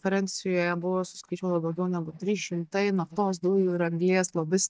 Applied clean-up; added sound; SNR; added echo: neural mask model DeepFilterNet 3.